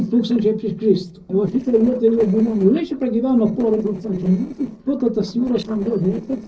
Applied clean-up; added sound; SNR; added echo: neural separator model SepFormer DNS4.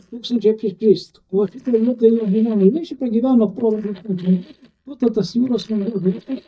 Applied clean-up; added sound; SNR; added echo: neural mask model DeepFilterNet 3.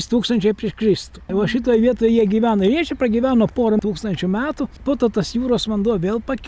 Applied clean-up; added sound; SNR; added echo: none; none; none; none.